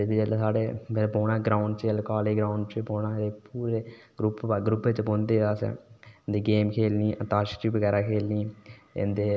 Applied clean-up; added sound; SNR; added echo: none; none; none; none.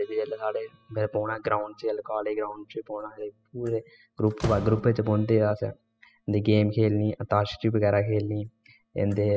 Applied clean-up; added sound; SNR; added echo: classical method spectral subtraction.